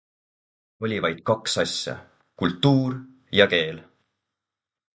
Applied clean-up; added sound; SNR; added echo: none; none; none; none.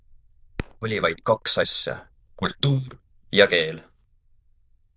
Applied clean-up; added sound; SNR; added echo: neural diffusion model UNIVERSE++.